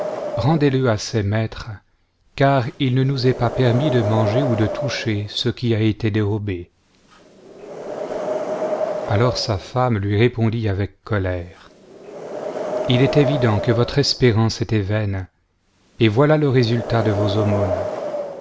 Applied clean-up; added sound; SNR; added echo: none; Wind; 8 dB; none.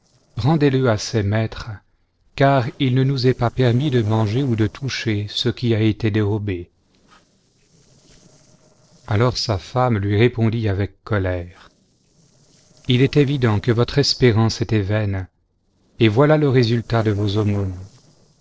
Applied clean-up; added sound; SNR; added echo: neural separator model SepFormer DNS4.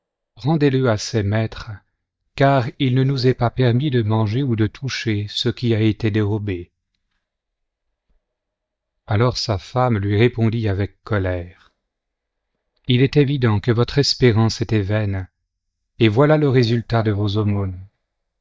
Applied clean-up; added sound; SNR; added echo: neural mask model DeepFilterNet 3.